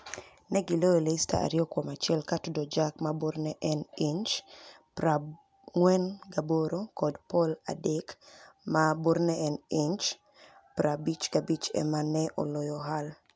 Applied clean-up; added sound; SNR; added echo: none; none; none; none.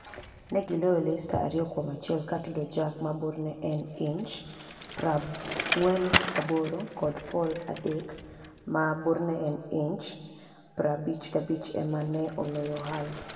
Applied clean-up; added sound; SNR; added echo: none; Bicycle; 7 dB; reverberation time 1.6 s.